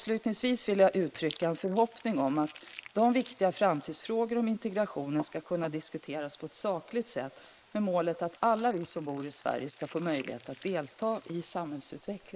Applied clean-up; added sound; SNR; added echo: neural mask model Resemble Enhance denoiser.